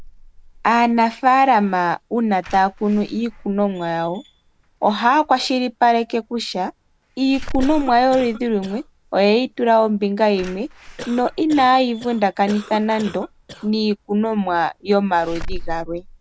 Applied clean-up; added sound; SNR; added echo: none; Slam / Alarm + Cough; 15 dB; none.